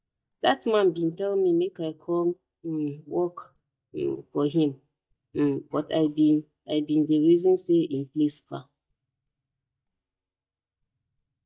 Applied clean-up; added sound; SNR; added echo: neural mask model DeepFilterNet 3.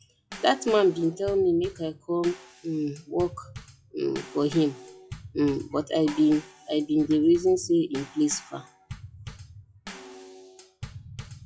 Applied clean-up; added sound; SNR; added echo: classical method WPE with log-MMSE.